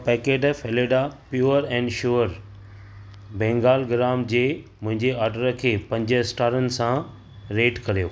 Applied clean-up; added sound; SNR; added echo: none; none; none; none.